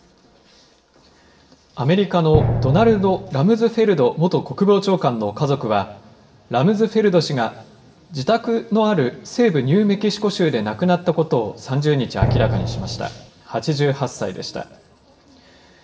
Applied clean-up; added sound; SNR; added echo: none; Drum; 2 dB; reverberation time 1.4 s.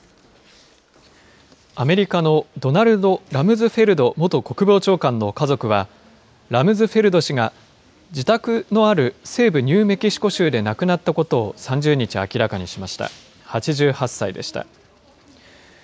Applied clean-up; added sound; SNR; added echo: none; none; none; none.